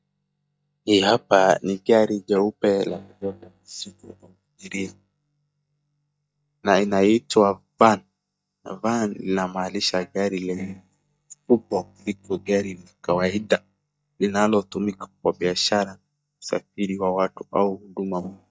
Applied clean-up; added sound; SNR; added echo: neural mask model DeepFilterNet 3.